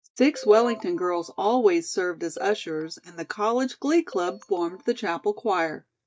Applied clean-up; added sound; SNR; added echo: neural mask model DeepFilterNet 3.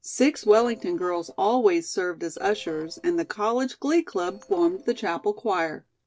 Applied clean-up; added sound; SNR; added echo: neural separator model SepFormer DNS4.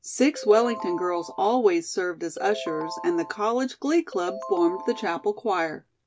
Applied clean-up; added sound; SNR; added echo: none; Ringtone; 13 dB; none.